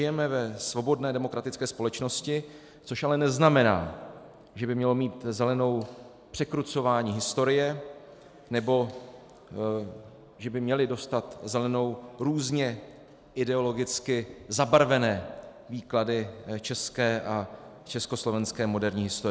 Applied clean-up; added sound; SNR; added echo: none; none; none; none.